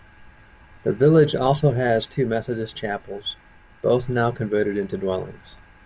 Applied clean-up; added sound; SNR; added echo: none; none; none; none.